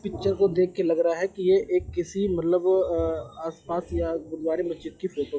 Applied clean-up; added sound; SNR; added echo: classical method log-MMSE.